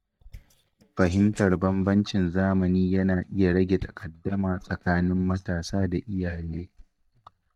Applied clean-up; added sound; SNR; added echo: neural mask model DeepFilterNet 3.